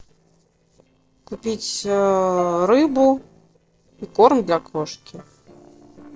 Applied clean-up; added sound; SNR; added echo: neural separator model SepFormer DNS4.